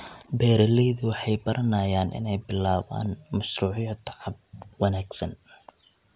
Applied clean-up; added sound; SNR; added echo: none; none; none; none.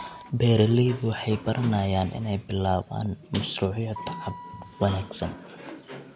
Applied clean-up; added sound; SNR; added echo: none; Sliding door; 14 dB; none.